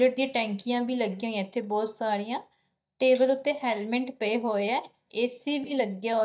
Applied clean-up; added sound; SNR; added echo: neural mask model DeepFilterNet 3.